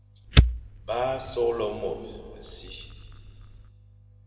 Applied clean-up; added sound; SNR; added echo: none; Fire; -5 dB; reverberation time 2.1 s.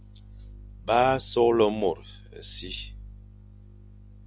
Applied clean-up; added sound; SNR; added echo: none; none; none; none.